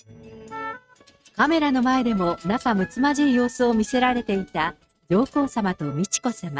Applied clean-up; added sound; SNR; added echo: neural mask model RNNoise.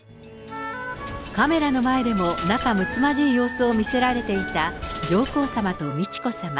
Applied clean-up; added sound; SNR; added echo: none; Coin (dropping); 13 dB; none.